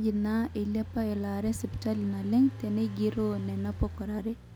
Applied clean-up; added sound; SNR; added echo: none; Engine; 11 dB; none.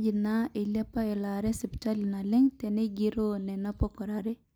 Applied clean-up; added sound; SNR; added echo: none; none; none; none.